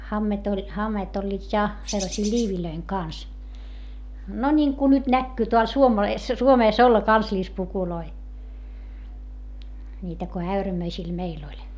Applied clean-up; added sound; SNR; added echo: none; Bird; 12 dB; none.